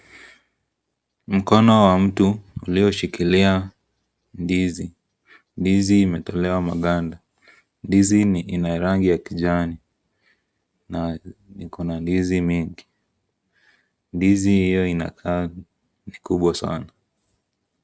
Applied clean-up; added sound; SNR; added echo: none; none; none; none.